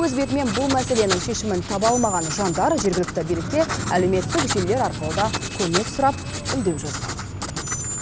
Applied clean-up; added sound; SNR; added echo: none; Screech + Writing; 4 dB; none.